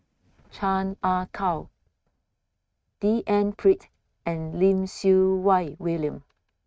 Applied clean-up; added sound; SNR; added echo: neural mask model RNNoise.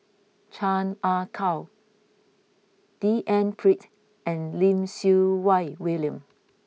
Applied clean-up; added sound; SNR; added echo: none; none; none; none.